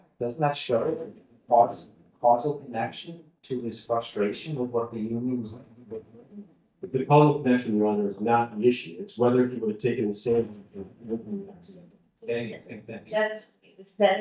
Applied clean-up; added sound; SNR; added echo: neural mask model DeepFilterNet 3.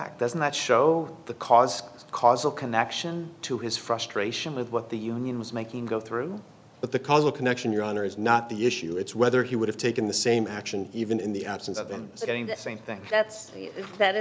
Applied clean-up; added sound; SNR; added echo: none; none; none; none.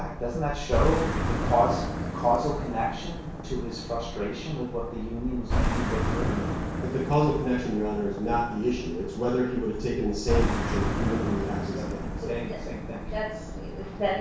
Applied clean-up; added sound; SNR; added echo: none; Car passing by; 1 dB; reverberation time 0.6 s.